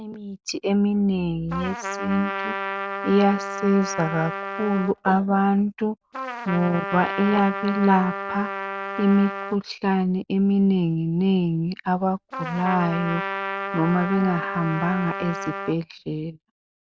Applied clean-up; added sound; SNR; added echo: none; Trumpet; 7 dB; none.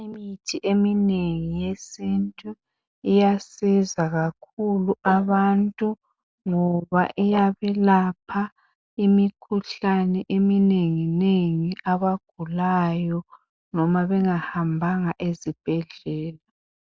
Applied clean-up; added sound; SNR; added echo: none; none; none; none.